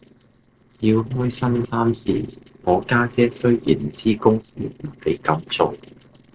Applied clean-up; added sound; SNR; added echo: neural separator model SepFormer DNS4.